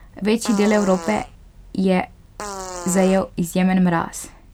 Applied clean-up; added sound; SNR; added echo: none; Fart; 14 dB; none.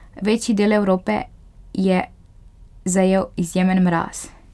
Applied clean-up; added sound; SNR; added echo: none; none; none; none.